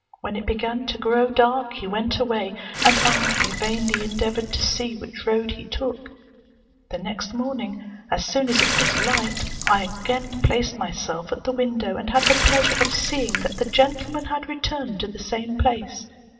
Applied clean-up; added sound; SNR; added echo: none; Water tap, faucet; 0 dB; reverberation time 1.8 s.